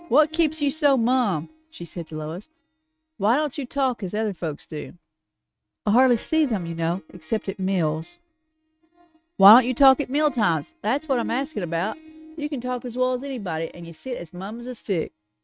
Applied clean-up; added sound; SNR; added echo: neural mask model RNNoise.